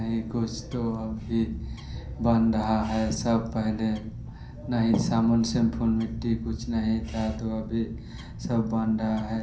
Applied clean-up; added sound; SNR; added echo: none; Bird; 11 dB; reverberation time 0.6 s.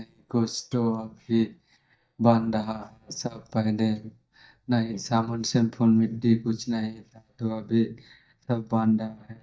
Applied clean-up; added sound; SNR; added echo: neural mask model DeepFilterNet 3.